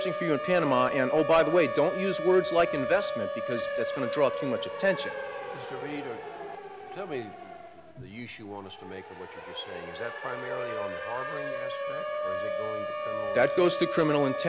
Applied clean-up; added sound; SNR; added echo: none; Siren; 4 dB; none.